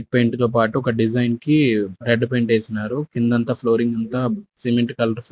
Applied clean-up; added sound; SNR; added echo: none; none; none; none.